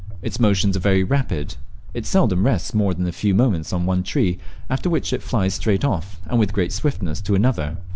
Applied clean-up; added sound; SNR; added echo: none; Walk, footsteps; 5 dB; none.